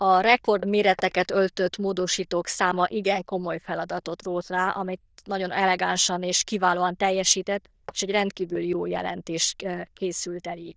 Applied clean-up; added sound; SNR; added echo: neural diffusion model UNIVERSE++.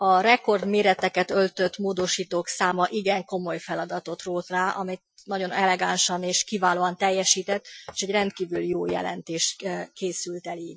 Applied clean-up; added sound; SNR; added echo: classical method Wiener filter.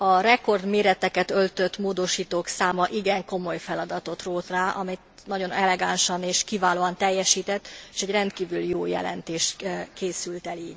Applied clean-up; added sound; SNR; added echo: none; none; none; none.